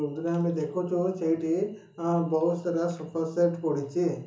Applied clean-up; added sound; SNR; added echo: none; none; none; reverberation time 0.8 s.